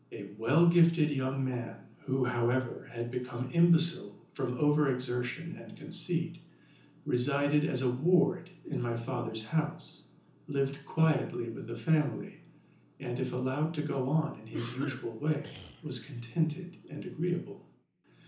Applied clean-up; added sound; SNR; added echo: none; Cough; 15 dB; reverberation time 0.6 s.